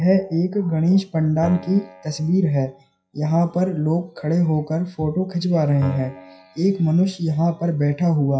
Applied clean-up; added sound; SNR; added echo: classical method WPE with log-MMSE.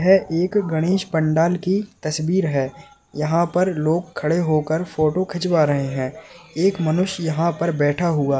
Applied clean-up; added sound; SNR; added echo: none; none; none; none.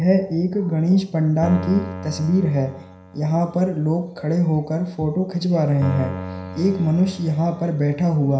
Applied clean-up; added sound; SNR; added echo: none; Keyboard (musical); 14 dB; reverberation time 0.5 s.